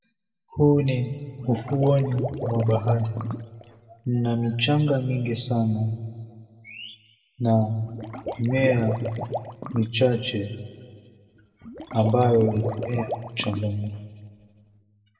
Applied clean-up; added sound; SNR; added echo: none; Water / Liquid; 10 dB; reverberation time 1.2 s.